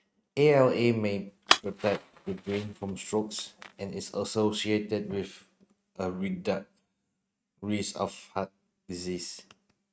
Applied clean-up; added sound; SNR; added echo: neural mask model RNNoise.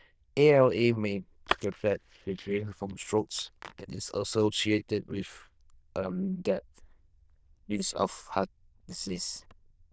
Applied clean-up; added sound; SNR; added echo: neural diffusion model UNIVERSE++.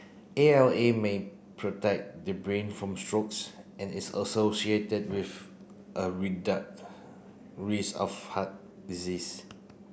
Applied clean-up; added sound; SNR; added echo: none; none; none; none.